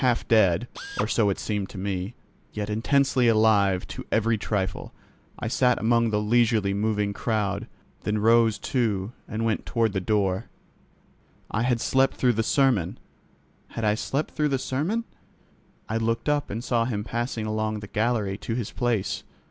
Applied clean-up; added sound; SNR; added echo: none; Drill; 11 dB; none.